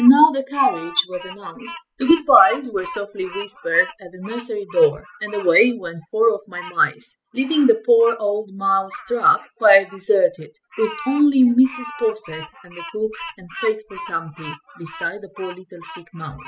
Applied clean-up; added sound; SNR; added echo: classical method spectral subtraction.